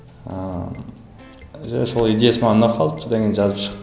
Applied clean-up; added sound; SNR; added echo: none; none; none; none.